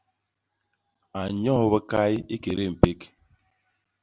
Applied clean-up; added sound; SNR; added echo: none; none; none; none.